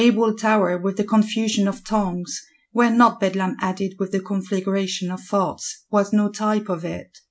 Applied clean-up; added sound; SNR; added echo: none; none; none; none.